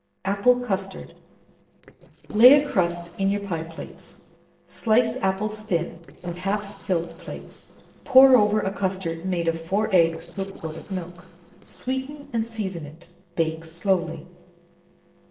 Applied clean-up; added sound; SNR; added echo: neural separator model SepFormer DNS4.